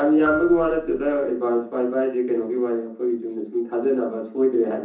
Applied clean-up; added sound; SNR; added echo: none; Marimba, xylophone; 13 dB; reverberation time 0.6 s.